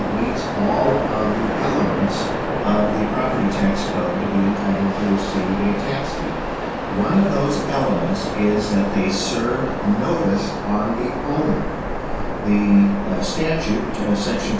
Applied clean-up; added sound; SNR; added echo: none; Waves, surf; 4 dB; reverberation time 0.3 s.